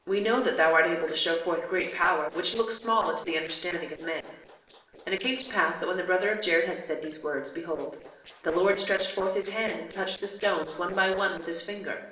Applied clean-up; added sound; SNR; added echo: neural separator model SepFormer DNS4.